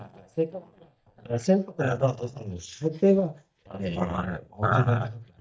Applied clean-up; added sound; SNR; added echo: neural mask model DeepFilterNet 3.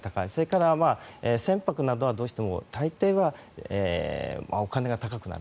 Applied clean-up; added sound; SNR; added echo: none; none; none; none.